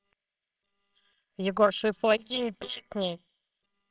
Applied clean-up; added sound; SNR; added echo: neural separator model SepFormer WHAMR!.